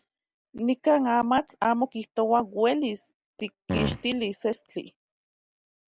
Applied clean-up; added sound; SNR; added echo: none; Fart; 2 dB; none.